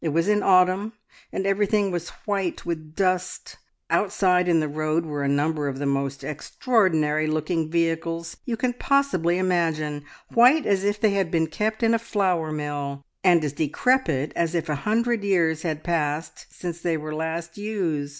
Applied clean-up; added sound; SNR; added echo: none; none; none; none.